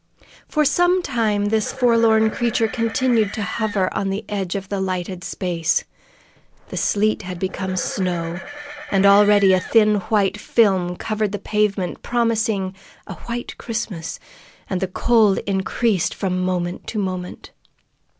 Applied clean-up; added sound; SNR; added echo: none; Livestock, farm animals, working animals; 14 dB; none.